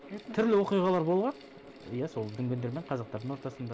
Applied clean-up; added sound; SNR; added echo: none; Mechanical fan; 19 dB; none.